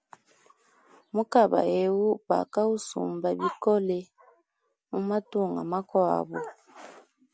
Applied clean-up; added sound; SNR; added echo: none; none; none; none.